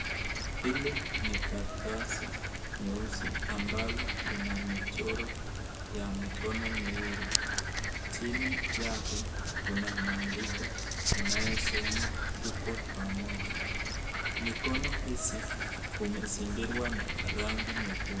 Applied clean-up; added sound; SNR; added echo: none; Frog; -5 dB; reverberation time 1.6 s.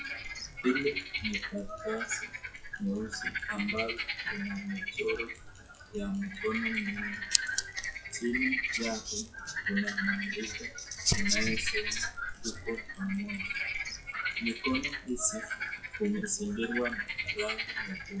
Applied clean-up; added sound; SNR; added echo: classical method WPE with log-MMSE.